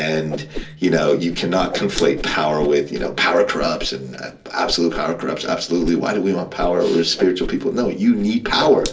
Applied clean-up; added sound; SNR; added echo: none; Whoosh, swoosh, swish; 13 dB; reverberation time 0.3 s.